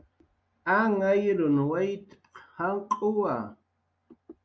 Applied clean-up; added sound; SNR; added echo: none; none; none; none.